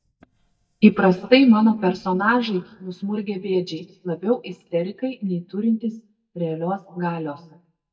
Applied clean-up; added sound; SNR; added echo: neural mask model DeepFilterNet 3.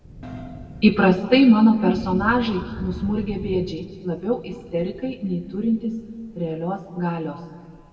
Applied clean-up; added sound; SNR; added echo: none; Thunder / Rain; 17 dB; reverberation time 1.9 s.